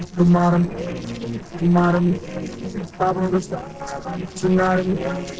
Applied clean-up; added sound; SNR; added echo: neural separator model SepFormer DNS4.